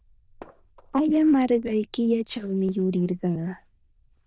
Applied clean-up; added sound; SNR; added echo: neural diffusion model UNIVERSE++.